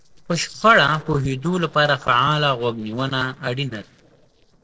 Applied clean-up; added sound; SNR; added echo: neural separator model SepFormer DNS4.